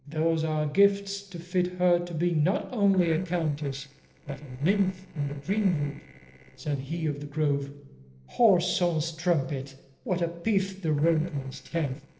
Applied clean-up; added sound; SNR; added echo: neural separator model SepFormer DNS4.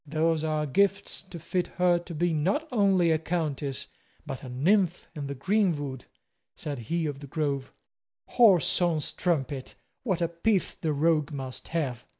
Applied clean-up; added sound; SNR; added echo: none; none; none; none.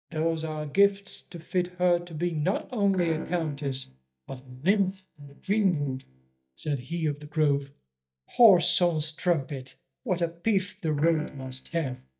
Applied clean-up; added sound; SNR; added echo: neural mask model DeepFilterNet 3.